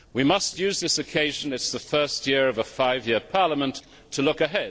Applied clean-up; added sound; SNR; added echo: neural separator model SepFormer DNS4.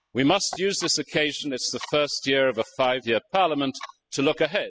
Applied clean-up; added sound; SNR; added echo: classical method spectral subtraction.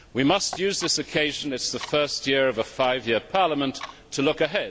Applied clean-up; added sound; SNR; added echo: none; Clock; 20 dB; none.